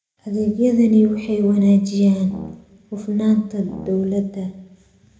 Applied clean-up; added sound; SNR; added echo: none; Brass instrument; 19 dB; reverberation time 0.7 s.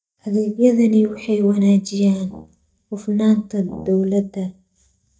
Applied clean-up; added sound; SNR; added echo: neural mask model DeepFilterNet 3.